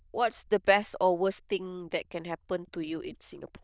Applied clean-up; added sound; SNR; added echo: neural diffusion model UNIVERSE++.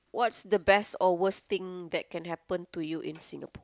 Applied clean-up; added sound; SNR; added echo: none; none; none; none.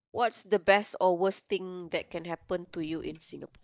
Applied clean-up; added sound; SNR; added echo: neural mask model DeepFilterNet 3.